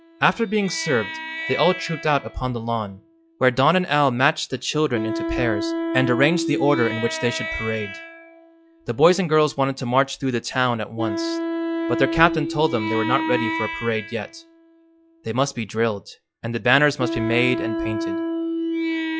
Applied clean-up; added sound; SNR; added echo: classical method log-MMSE.